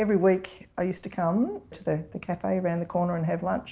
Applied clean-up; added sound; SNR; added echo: none; none; none; none.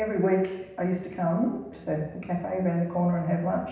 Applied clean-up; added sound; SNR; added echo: none; none; none; reverberation time 0.9 s.